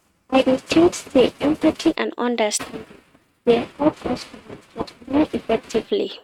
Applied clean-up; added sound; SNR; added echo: neural mask model RNNoise.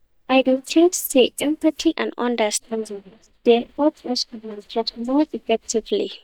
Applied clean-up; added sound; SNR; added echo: neural mask model DeepFilterNet 3.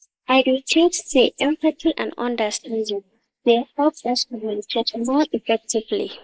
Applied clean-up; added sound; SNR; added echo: neural mask model Resemble Enhance denoiser.